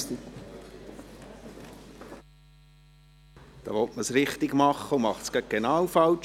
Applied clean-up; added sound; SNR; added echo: none; none; none; none.